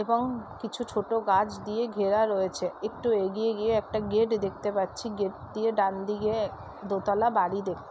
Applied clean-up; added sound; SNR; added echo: none; none; none; none.